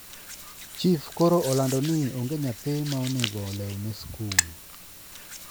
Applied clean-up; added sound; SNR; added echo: none; Hands; 8 dB; none.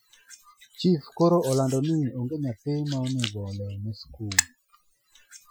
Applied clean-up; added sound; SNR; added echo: classical method Wiener filter.